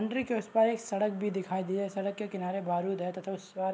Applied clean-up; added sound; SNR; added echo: none; none; none; none.